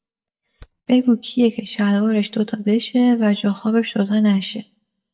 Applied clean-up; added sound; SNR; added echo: neural mask model DeepFilterNet 3.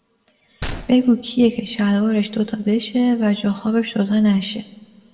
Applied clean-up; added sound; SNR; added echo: none; Gunshot, gunfire; 16 dB; reverberation time 1.2 s.